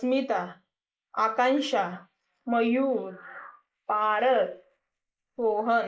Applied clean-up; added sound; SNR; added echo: neural mask model Resemble Enhance denoiser.